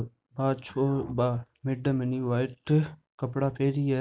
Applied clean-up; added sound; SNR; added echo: neural mask model Resemble Enhance denoiser.